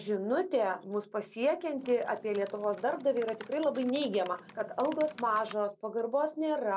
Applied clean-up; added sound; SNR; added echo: none; Typing; 19 dB; none.